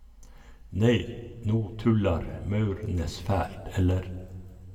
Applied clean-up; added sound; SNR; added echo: none; none; none; reverberation time 1.3 s.